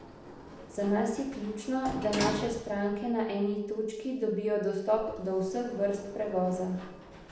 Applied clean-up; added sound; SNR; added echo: none; Sliding door; 11 dB; reverberation time 0.8 s.